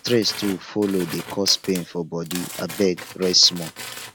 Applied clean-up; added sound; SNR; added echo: none; Tools; 13 dB; none.